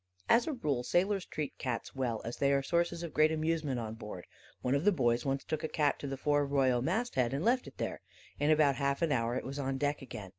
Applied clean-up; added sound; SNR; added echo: none; none; none; none.